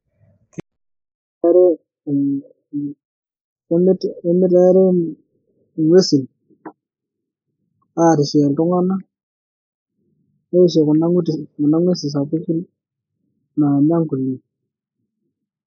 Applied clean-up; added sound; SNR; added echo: neural mask model Resemble Enhance denoiser.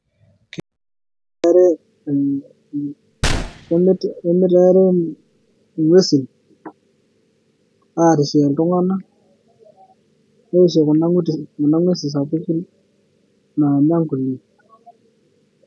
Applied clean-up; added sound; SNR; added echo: none; Gunshot, gunfire; 9 dB; none.